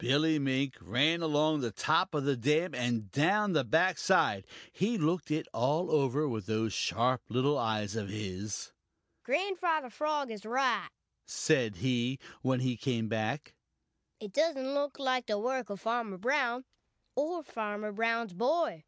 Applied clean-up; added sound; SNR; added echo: none; none; none; none.